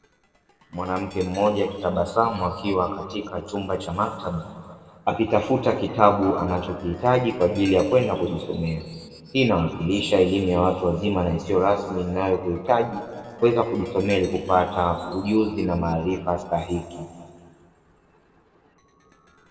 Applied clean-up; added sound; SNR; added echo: neural separator model SepFormer DNS4.